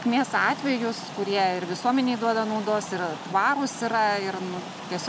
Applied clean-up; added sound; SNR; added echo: none; none; none; none.